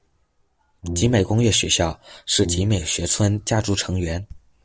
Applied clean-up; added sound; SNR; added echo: none; Brass instrument; 10 dB; none.